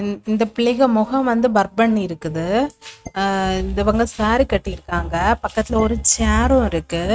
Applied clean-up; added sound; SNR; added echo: neural mask model RNNoise.